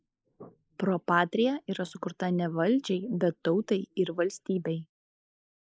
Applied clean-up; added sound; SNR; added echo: neural mask model Resemble Enhance denoiser.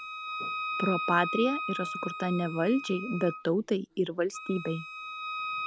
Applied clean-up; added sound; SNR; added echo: none; Wind instrument, woodwind instrument; 6 dB; none.